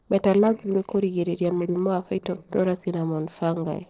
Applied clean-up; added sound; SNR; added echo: neural separator model SepFormer DNS4.